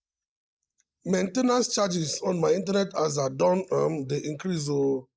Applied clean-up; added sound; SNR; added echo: neural mask model Resemble Enhance denoiser.